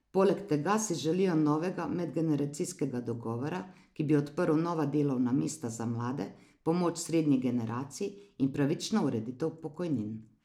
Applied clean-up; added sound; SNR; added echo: none; none; none; none.